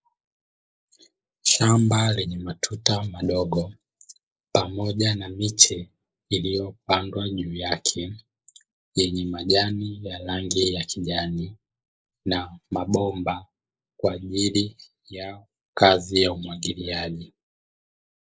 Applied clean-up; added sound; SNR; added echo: neural mask model Resemble Enhance denoiser.